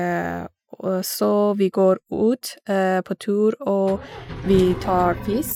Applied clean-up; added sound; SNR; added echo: classical method Wiener filter.